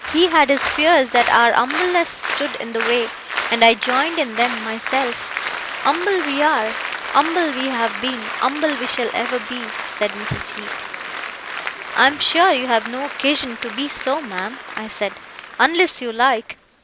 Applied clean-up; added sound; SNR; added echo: none; Applause; 8 dB; none.